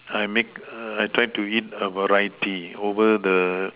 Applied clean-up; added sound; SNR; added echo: none; none; none; none.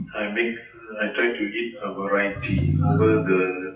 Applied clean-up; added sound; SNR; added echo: classical method WPE with log-MMSE.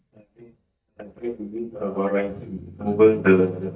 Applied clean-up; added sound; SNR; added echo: neural mask model DeepFilterNet 3.